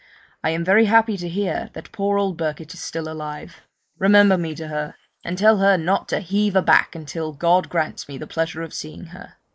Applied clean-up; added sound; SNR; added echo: neural mask model Resemble Enhance denoiser.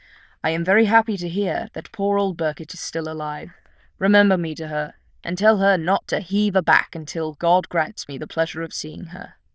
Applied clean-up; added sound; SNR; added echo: neural diffusion model UNIVERSE++.